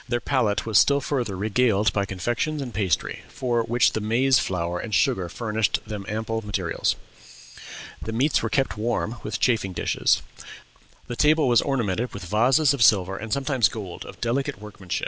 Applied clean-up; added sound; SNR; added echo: none; none; none; none.